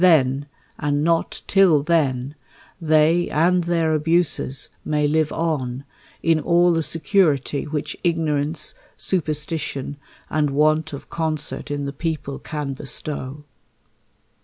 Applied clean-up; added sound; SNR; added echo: none; none; none; none.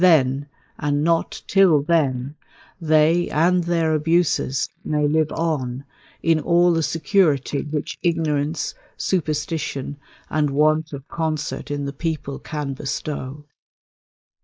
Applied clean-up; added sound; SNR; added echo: neural mask model Resemble Enhance denoiser.